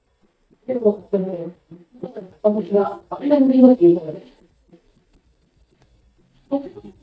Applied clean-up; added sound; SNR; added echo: neural mask model DeepFilterNet 3.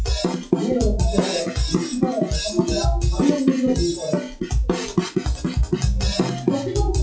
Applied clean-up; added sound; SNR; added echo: classical method WPE with log-MMSE.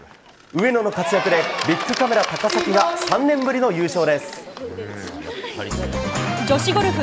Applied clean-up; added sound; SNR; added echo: none; none; none; none.